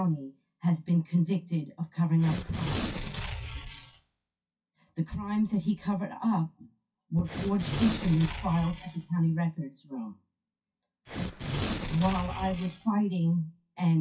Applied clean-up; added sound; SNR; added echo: classical method WPE with log-MMSE.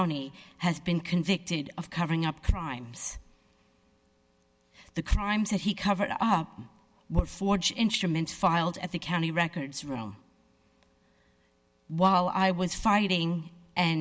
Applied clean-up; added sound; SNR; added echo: none; none; none; none.